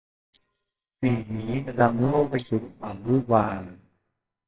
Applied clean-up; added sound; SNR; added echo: neural separator model SepFormer WHAMR!.